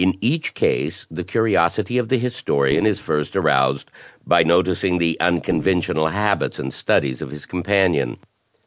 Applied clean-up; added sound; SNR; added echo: neural separator model SepFormer DNS4.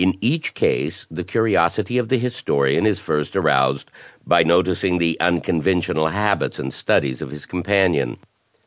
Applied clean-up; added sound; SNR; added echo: none; none; none; none.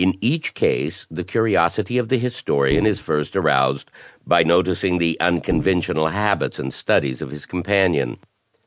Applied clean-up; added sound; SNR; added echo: neural mask model RNNoise.